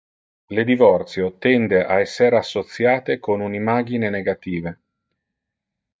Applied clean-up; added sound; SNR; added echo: neural mask model DeepFilterNet 3.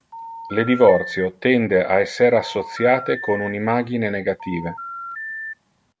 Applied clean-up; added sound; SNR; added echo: none; Telephone; 13 dB; none.